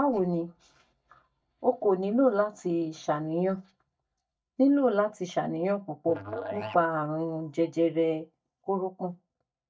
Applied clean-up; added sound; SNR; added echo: neural mask model DeepFilterNet 3.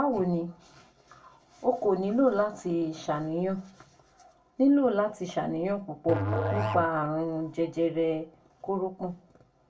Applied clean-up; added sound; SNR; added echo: none; Musical instrument; 4 dB; reverberation time 0.2 s.